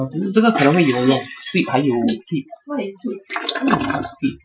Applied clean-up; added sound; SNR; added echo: classical method Wiener filter.